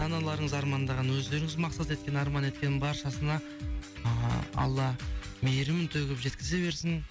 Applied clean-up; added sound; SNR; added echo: none; Bowed string instrument; 14 dB; none.